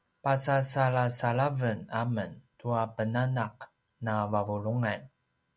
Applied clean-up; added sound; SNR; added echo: none; none; none; none.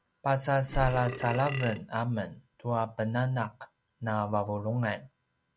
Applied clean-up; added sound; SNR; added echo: none; Burping, eructation; 5 dB; none.